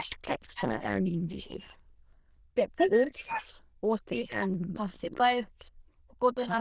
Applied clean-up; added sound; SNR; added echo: neural diffusion model UNIVERSE++.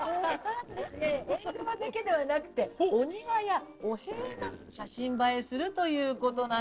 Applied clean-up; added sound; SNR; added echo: neural separator model SepFormer DNS4.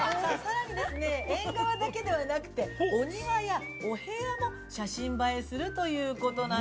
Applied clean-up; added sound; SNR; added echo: none; none; none; none.